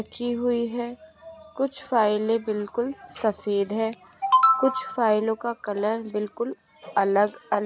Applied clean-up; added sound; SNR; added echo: none; none; none; none.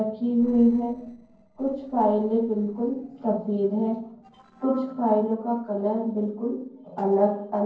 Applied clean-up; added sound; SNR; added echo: neural separator model SepFormer DNS4.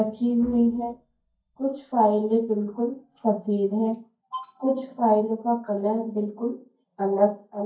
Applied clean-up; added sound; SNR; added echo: neural mask model DeepFilterNet 3.